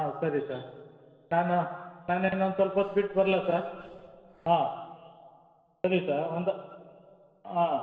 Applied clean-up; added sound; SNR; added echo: neural separator model SepFormer DNS4.